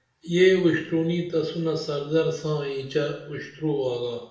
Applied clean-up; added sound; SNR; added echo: none; none; none; reverberation time 0.7 s.